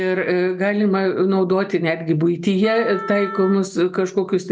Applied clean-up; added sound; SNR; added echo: none; Wind instrument, woodwind instrument; 14 dB; none.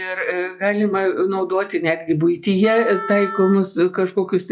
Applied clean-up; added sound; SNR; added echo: classical method log-MMSE.